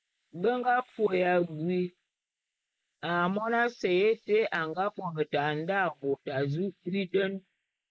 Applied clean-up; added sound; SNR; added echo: neural mask model Resemble Enhance denoiser.